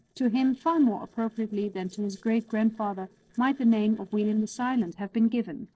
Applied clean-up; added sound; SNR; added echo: neural separator model SepFormer DNS4.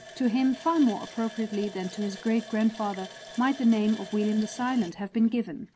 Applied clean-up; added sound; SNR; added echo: none; Water tap, faucet; 18 dB; none.